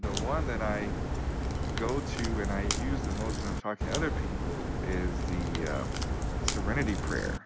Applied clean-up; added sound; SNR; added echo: none; Crack; -4 dB; none.